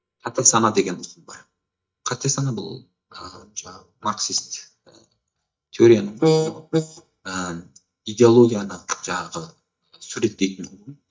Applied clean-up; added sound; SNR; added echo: neural mask model DeepFilterNet 3.